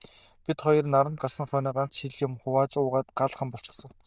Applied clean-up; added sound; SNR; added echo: neural diffusion model UNIVERSE++.